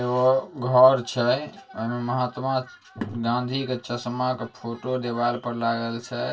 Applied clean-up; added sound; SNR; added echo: none; none; none; reverberation time 0.1 s.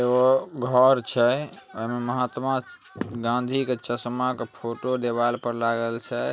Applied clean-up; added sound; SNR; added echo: none; none; none; none.